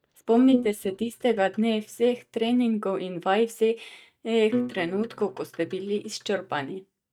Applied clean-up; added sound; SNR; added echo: neural mask model DeepFilterNet 3.